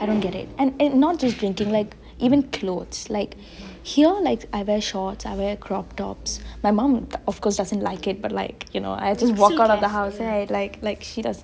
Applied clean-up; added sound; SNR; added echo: none; none; none; none.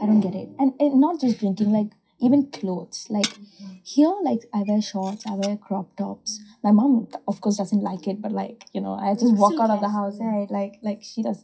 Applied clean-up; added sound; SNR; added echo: classical method WPE with log-MMSE.